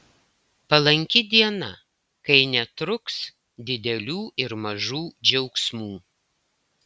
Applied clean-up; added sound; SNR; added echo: none; none; none; none.